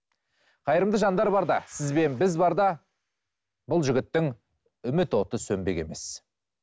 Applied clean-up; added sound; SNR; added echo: none; none; none; none.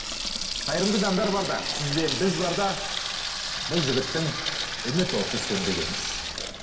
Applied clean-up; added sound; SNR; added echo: none; Sink (filling or washing) / Water tap, faucet; 2 dB; reverberation time 2.6 s.